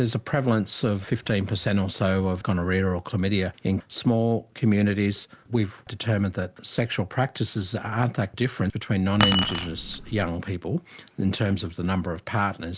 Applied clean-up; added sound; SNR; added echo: none; Keys jangling; 2 dB; none.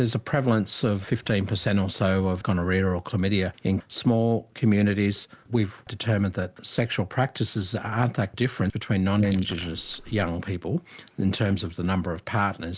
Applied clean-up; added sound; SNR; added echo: neural mask model Resemble Enhance denoiser.